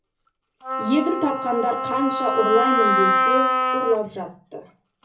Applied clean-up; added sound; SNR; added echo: none; Wind instrument, woodwind instrument; -1 dB; reverberation time 0.5 s.